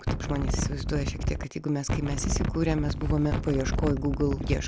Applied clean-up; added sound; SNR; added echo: none; Wind; -1 dB; none.